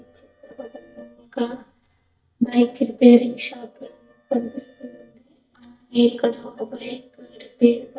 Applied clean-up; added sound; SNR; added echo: neural mask model DeepFilterNet 3.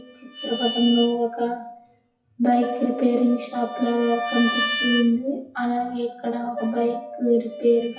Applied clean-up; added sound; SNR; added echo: classical method WPE with log-MMSE.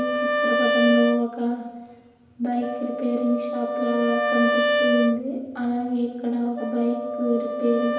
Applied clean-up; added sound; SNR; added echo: none; Wind instrument, woodwind instrument; 1 dB; reverberation time 1.0 s.